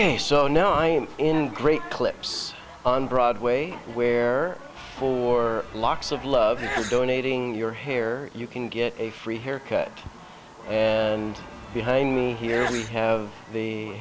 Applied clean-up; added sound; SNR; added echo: none; Sneeze / Church bell; 12 dB; none.